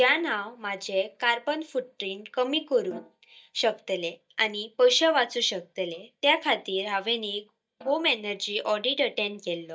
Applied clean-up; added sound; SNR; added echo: neural mask model DeepFilterNet 3.